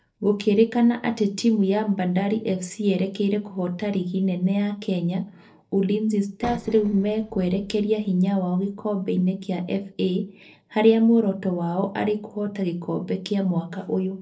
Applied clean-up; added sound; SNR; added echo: neural separator model SepFormer DNS4.